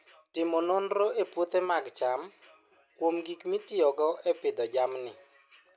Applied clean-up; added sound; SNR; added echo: none; none; none; none.